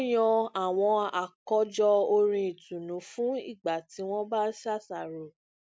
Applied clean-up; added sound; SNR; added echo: none; none; none; none.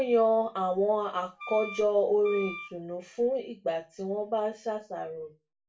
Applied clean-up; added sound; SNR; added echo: none; Wind instrument, woodwind instrument; 13 dB; reverberation time 0.2 s.